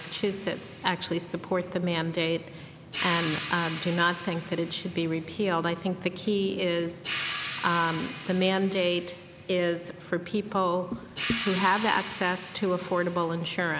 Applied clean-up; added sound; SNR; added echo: none; Hi-hat; 11 dB; none.